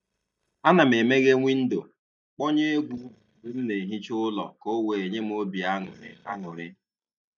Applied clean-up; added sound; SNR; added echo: neural mask model DeepFilterNet 3.